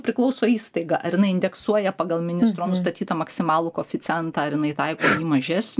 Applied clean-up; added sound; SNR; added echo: neural mask model Resemble Enhance denoiser.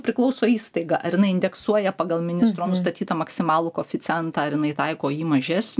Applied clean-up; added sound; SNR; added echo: none; none; none; none.